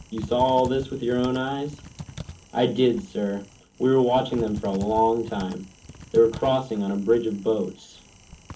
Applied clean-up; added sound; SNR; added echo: none; Typing; 16 dB; reverberation time 0.3 s.